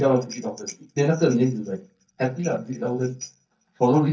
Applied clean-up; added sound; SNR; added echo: neural mask model DeepFilterNet 3.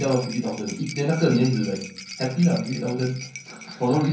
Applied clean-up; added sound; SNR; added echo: none; Rattle; 16 dB; reverberation time 0.6 s.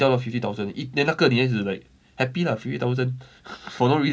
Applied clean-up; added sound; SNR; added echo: none; none; none; none.